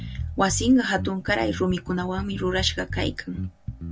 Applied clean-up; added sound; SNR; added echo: none; Bass guitar; 8 dB; none.